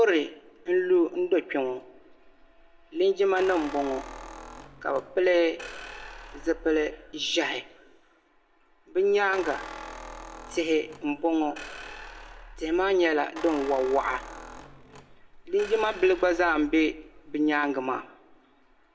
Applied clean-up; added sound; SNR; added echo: none; Squeak; 15 dB; reverberation time 0.6 s.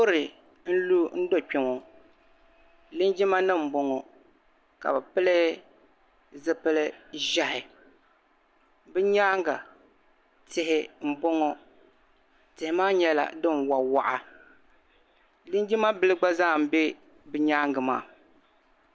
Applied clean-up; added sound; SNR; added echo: none; none; none; none.